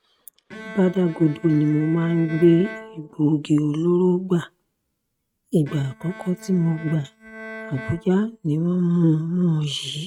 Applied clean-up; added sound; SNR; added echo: neural mask model RNNoise.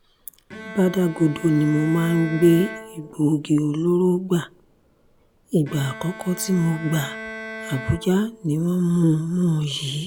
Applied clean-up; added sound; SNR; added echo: none; Bowed string instrument; 16 dB; none.